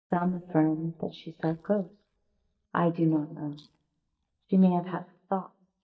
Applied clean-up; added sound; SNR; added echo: neural mask model DeepFilterNet 3.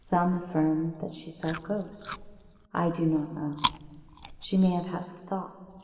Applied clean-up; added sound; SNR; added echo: none; Chewing, mastication; 9 dB; reverberation time 2.0 s.